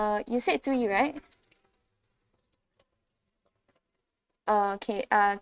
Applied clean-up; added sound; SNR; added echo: neural mask model RNNoise.